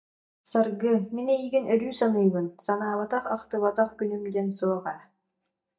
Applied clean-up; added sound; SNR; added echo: neural mask model DeepFilterNet 3.